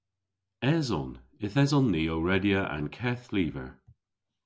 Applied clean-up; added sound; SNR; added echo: none; none; none; none.